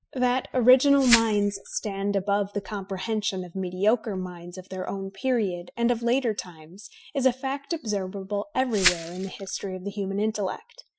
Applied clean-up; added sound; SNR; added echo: classical method Wiener filter.